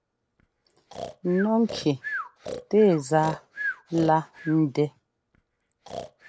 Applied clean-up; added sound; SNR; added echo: none; Breathing; 12 dB; none.